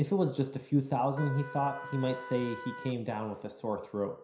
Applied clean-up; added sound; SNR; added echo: none; Trumpet; 12 dB; reverberation time 0.5 s.